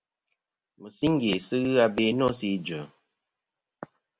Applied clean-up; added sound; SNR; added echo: none; none; none; none.